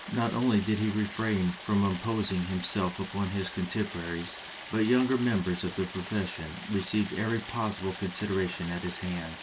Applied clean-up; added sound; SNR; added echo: none; Stream; 13 dB; none.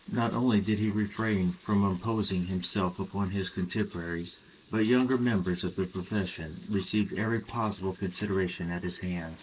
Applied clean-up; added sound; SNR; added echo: neural mask model Resemble Enhance denoiser.